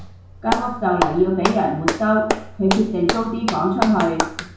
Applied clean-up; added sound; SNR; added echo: none; Clapping; 5 dB; reverberation time 0.6 s.